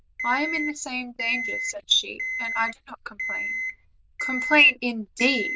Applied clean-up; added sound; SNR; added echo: neural diffusion model UNIVERSE++.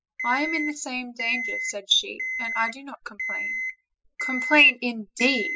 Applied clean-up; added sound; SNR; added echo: classical method spectral subtraction.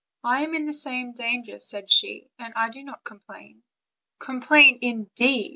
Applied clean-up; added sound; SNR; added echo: none; none; none; none.